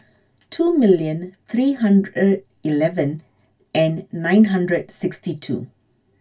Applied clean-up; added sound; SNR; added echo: none; none; none; reverberation time 0.1 s.